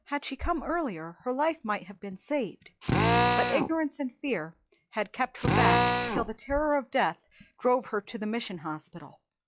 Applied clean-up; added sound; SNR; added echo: classical method log-MMSE.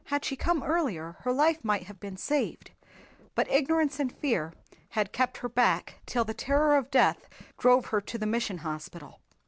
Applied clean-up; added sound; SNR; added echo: none; none; none; none.